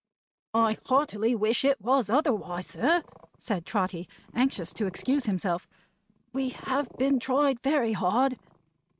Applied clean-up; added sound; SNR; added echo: neural mask model RNNoise.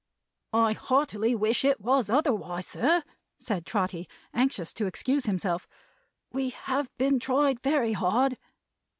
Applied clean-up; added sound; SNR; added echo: none; none; none; none.